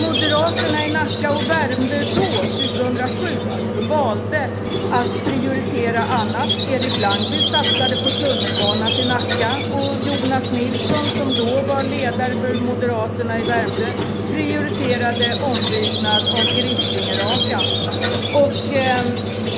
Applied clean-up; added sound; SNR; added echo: none; Squeak; -2 dB; none.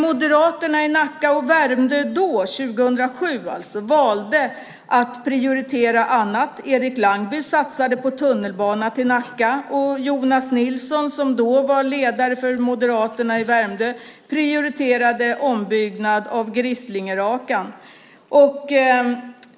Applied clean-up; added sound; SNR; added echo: none; none; none; none.